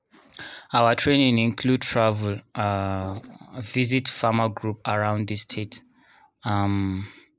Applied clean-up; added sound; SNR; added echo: neural mask model Resemble Enhance denoiser.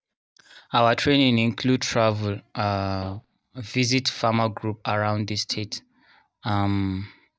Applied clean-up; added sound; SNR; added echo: neural mask model DeepFilterNet 3.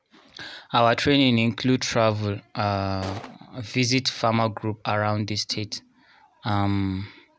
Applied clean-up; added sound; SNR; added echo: none; Gunshot, gunfire; 13 dB; none.